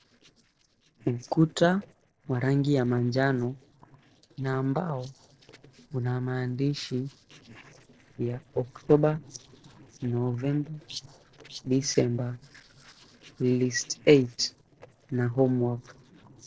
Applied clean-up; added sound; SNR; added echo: neural separator model SepFormer DNS4.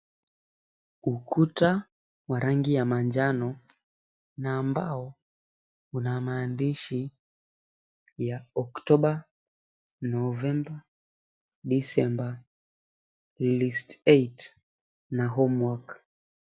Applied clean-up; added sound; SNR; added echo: none; none; none; none.